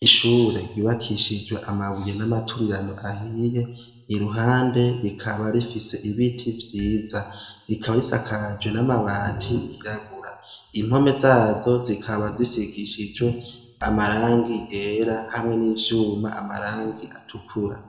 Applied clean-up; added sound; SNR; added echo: none; Marimba, xylophone; 13 dB; reverberation time 0.9 s.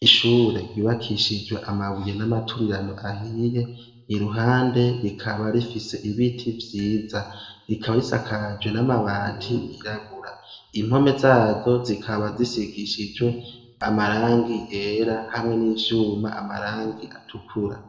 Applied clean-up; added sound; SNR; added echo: neural separator model SepFormer DNS4.